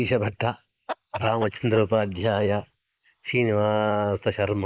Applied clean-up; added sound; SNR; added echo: neural mask model Resemble Enhance denoiser.